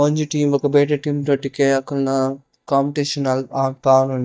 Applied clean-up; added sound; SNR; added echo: neural mask model DeepFilterNet 3.